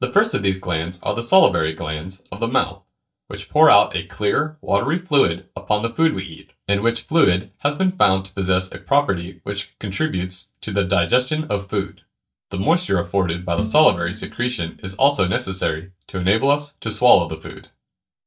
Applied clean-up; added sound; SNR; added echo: neural mask model DeepFilterNet 3.